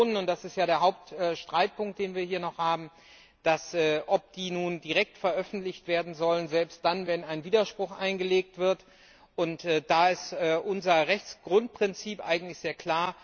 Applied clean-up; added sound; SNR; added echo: none; none; none; none.